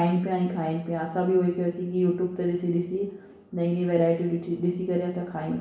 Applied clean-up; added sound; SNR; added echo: none; none; none; reverberation time 0.8 s.